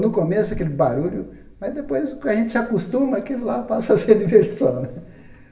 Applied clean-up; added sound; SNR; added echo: none; none; none; reverberation time 0.7 s.